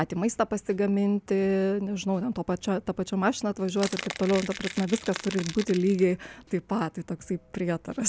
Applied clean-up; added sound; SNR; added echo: none; Crackle / Crushing; 12 dB; none.